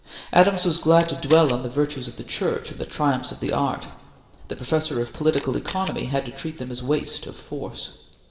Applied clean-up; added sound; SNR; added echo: none; Camera; 14 dB; reverberation time 2.9 s.